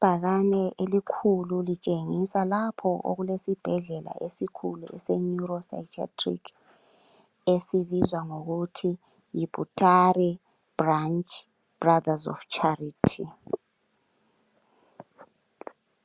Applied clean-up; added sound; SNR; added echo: none; none; none; none.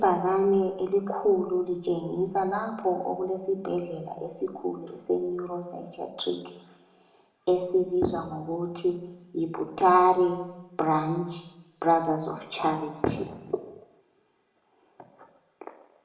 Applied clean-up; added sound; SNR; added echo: none; none; none; reverberation time 1.0 s.